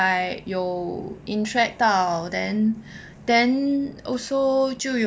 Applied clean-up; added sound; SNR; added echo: none; none; none; none.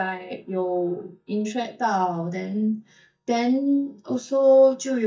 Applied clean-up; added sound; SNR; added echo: neural mask model DeepFilterNet 3.